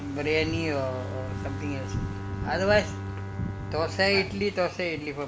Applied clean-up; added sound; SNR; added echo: none; Bowed string instrument + Wind / Ocean; 5 dB; none.